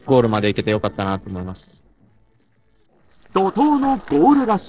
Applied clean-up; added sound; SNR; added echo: neural separator model SepFormer DNS4.